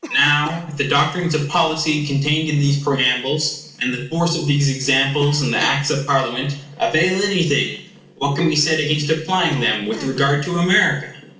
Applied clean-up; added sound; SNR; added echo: none; Cough; 18 dB; reverberation time 0.6 s.